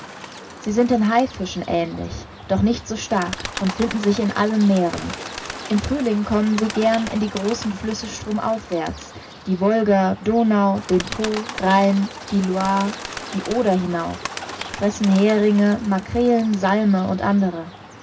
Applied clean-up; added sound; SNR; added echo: none; Bird; 14 dB; reverberation time 0.4 s.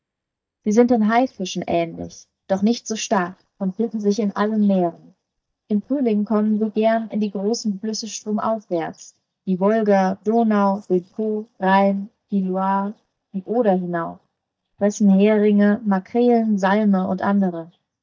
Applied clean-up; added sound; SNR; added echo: neural mask model DeepFilterNet 3.